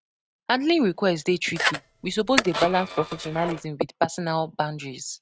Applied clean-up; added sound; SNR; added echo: neural mask model RNNoise.